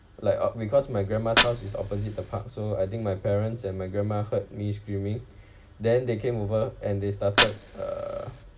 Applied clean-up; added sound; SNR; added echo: none; Fire; 4 dB; reverberation time 2.0 s.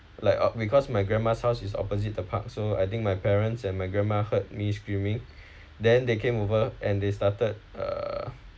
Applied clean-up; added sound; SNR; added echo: none; none; none; none.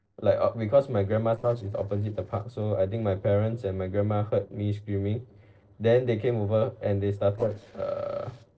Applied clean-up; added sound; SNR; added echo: neural separator model SepFormer DNS4.